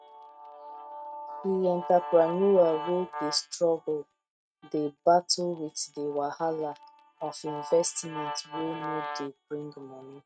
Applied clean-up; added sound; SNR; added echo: neural mask model RNNoise.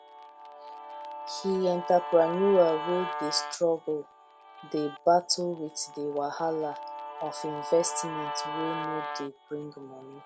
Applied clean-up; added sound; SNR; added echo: none; Guitar; 9 dB; none.